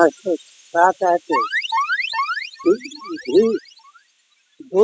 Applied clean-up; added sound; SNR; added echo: classical method spectral subtraction.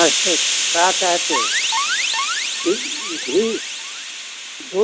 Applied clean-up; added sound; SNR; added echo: none; Alarm + Hiss; -2 dB; none.